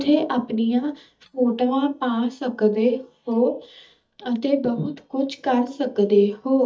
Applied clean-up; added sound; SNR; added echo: neural mask model DeepFilterNet 3.